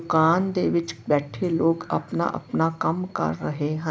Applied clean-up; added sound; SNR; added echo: none; none; none; none.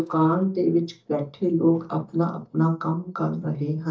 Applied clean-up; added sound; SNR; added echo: neural mask model DeepFilterNet 3.